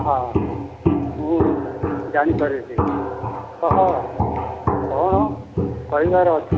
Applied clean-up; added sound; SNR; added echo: none; Walk, footsteps; 1 dB; none.